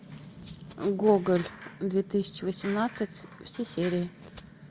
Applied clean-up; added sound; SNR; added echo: none; none; none; none.